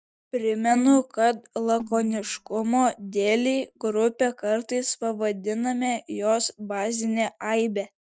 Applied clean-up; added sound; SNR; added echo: neural mask model DeepFilterNet 3.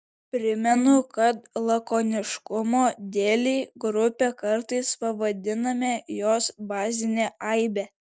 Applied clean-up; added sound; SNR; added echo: none; none; none; none.